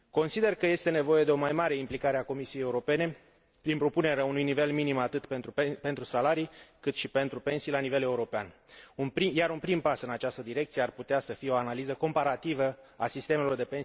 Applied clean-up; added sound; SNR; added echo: none; none; none; none.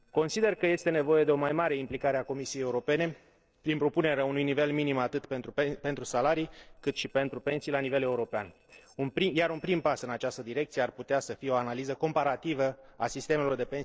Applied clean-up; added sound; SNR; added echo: neural separator model SepFormer DNS4.